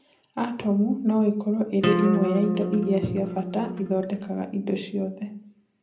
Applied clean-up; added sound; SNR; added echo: none; Acoustic guitar; 3 dB; reverberation time 0.5 s.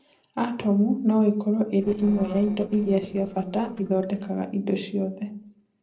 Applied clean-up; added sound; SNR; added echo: neural separator model SepFormer DNS4.